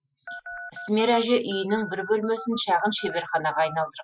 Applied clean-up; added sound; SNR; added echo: classical method Wiener filter.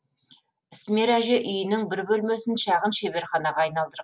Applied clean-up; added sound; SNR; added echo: none; none; none; none.